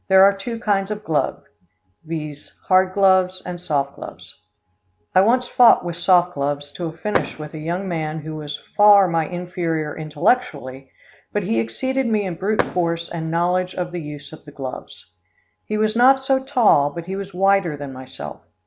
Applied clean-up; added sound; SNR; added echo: none; Fireworks; 11 dB; none.